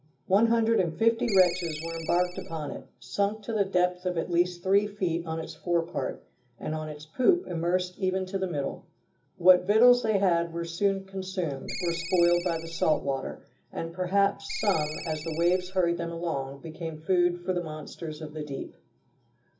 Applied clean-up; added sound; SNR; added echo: none; Ringtone; 9 dB; reverberation time 0.4 s.